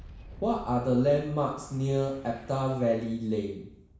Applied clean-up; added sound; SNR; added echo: none; Boom; 19 dB; reverberation time 0.7 s.